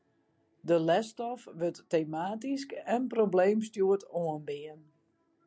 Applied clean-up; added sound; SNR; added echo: none; none; none; none.